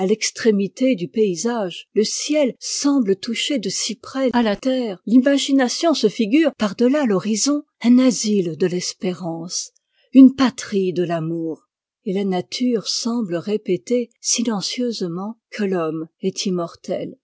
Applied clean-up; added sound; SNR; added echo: none; none; none; none.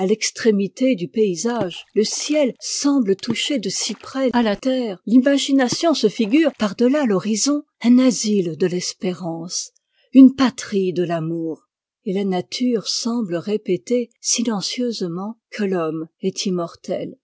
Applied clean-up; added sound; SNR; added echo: none; Water / Splash, splatter; 19 dB; none.